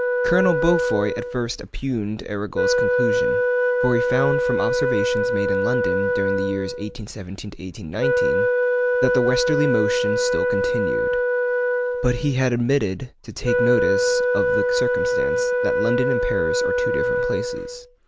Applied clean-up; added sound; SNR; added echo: none; Wind instrument, woodwind instrument; -4 dB; none.